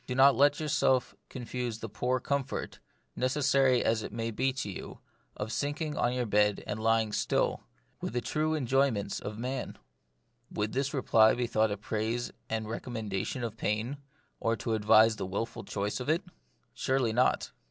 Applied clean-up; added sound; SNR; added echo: none; none; none; none.